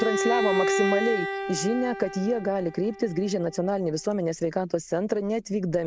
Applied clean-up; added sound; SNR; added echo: none; Bowed string instrument; 4 dB; none.